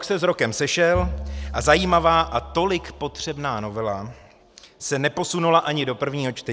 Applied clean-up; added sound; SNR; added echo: none; Bowed string instrument; 10 dB; none.